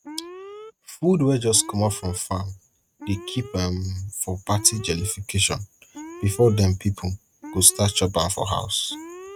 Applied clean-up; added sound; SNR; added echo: neural mask model RNNoise.